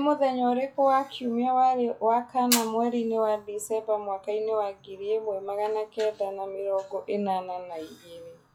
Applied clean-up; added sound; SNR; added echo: classical method log-MMSE.